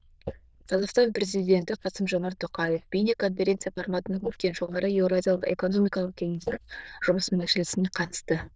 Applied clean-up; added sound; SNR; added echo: neural diffusion model UNIVERSE++.